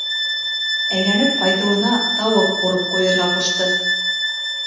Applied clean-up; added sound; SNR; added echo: none; Bowed string instrument; 0 dB; reverberation time 1.1 s.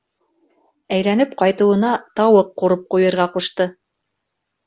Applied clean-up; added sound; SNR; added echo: none; none; none; none.